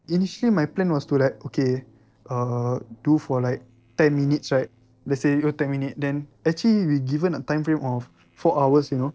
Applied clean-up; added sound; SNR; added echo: neural separator model SepFormer DNS4.